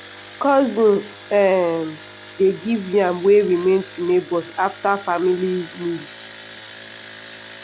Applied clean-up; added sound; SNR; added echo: none; Engine; 19 dB; none.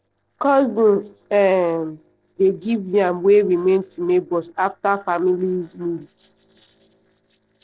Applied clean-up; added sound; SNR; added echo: neural separator model SepFormer DNS4.